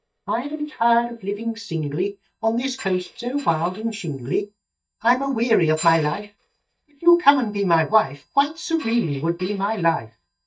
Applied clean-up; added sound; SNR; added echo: neural mask model DeepFilterNet 3.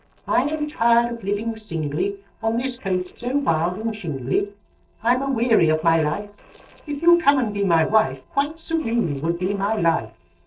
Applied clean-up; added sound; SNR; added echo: neural separator model SepFormer DNS4.